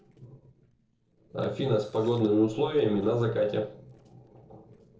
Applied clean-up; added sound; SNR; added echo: neural separator model SepFormer DNS4.